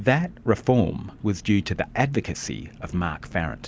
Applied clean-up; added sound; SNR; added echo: none; Engine; 20 dB; none.